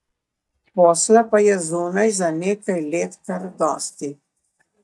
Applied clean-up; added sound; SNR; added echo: neural mask model DeepFilterNet 3.